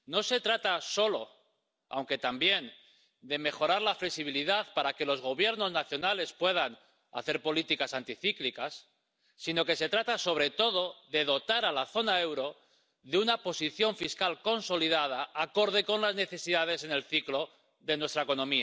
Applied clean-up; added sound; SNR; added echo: none; none; none; none.